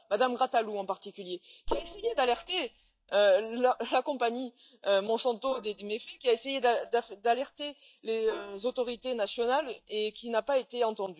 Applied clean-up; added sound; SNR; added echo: neural mask model DeepFilterNet 3.